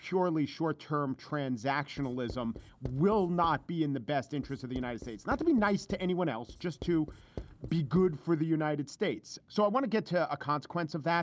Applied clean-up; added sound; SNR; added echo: none; Writing; 16 dB; none.